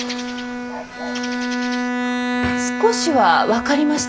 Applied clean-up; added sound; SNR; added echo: none; Bowed string instrument; 3 dB; none.